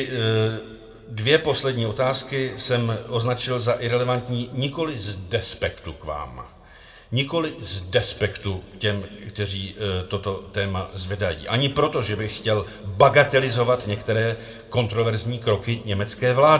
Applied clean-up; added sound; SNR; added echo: none; none; none; reverberation time 1.5 s.